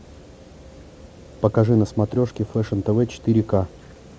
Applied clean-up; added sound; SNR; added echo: none; none; none; none.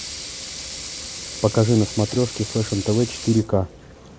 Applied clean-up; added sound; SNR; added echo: none; Sink (filling or washing) / Water tap, faucet / Liquid; 11 dB; none.